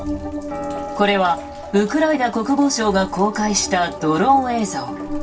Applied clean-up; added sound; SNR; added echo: none; Sink (filling or washing); 19 dB; reverberation time 0.2 s.